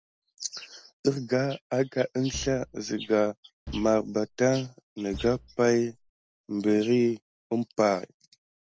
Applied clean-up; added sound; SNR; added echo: none; Bass drum; 17 dB; none.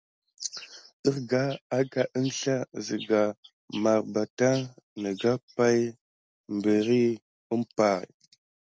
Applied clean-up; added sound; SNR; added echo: none; none; none; none.